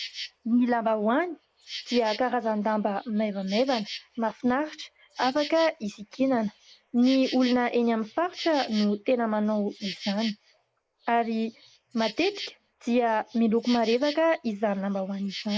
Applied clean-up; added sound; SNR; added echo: neural mask model Resemble Enhance denoiser.